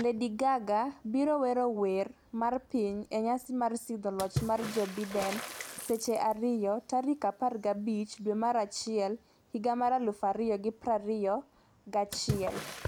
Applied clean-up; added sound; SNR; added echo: none; Water / Splash, splatter; 14 dB; none.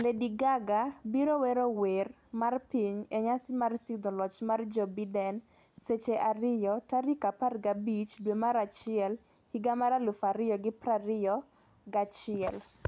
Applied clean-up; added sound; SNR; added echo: none; none; none; none.